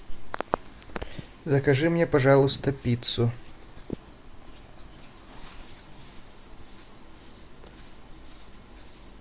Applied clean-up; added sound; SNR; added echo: none; Hands; 19 dB; none.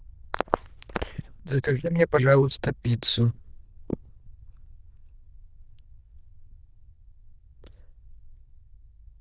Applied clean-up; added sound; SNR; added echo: neural diffusion model UNIVERSE++.